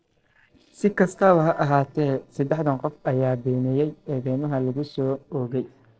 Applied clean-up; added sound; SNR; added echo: neural separator model SepFormer DNS4.